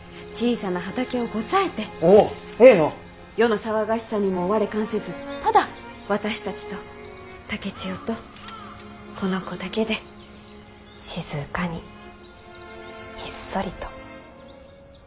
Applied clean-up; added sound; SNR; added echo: none; none; none; none.